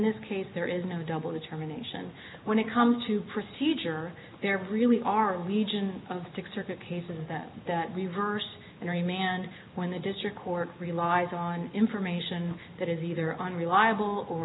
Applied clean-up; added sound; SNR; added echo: none; none; none; none.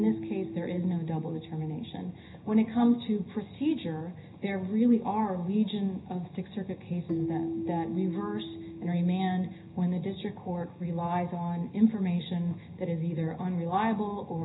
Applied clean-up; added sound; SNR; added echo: none; Keyboard (musical); 13 dB; reverberation time 0.4 s.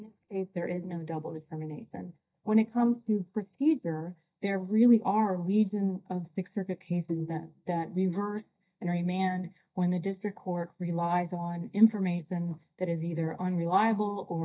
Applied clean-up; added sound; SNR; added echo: neural mask model DeepFilterNet 3.